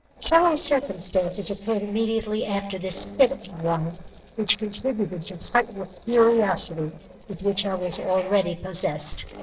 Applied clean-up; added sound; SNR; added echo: neural separator model SepFormer DNS4.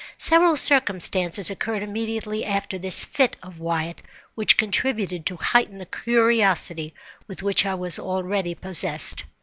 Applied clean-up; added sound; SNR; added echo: none; none; none; none.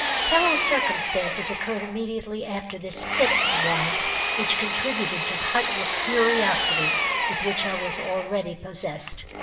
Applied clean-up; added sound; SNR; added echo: none; Engine; -2 dB; reverberation time 0.8 s.